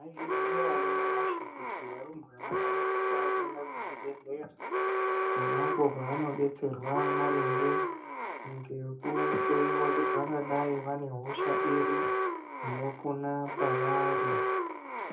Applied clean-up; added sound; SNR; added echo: none; Alarm; -3 dB; reverberation time 0.3 s.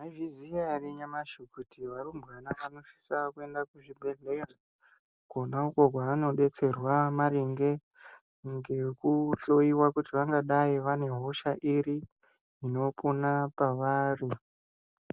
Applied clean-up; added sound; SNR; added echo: none; none; none; none.